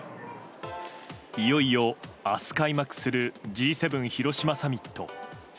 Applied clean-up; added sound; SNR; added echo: none; none; none; none.